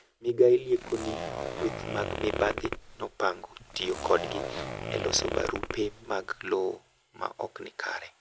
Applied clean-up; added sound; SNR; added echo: none; Zipper (clothing); 6 dB; none.